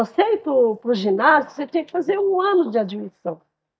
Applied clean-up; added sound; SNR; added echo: neural mask model DeepFilterNet 3.